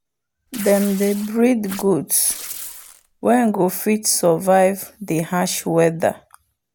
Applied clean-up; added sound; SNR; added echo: none; Tearing; 15 dB; none.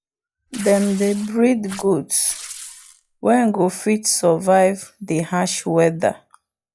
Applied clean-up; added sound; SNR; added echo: classical method log-MMSE.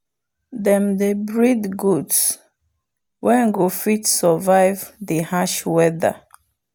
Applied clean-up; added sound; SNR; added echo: none; none; none; none.